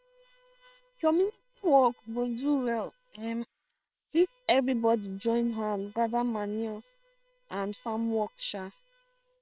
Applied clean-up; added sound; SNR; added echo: neural separator model SepFormer WHAM!.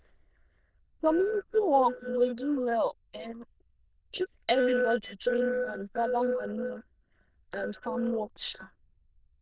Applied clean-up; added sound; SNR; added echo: neural diffusion model UNIVERSE++.